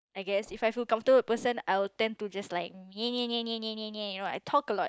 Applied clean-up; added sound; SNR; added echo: neural mask model DeepFilterNet 3.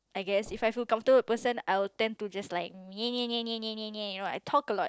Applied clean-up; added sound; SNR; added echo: neural separator model SepFormer DNS4.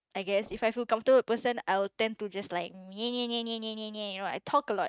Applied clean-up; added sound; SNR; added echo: neural mask model RNNoise.